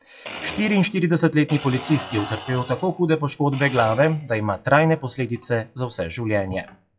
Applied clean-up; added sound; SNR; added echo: classical method WPE with log-MMSE.